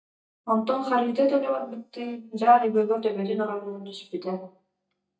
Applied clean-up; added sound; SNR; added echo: neural mask model DeepFilterNet 3.